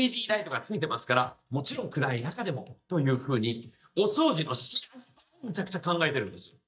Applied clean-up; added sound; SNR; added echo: neural mask model DeepFilterNet 3.